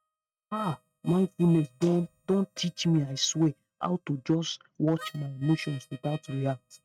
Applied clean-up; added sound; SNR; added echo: neural mask model RNNoise.